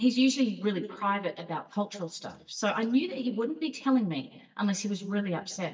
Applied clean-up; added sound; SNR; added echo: neural mask model DeepFilterNet 3.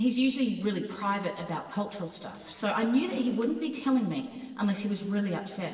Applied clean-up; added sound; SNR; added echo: neural separator model SepFormer DNS4.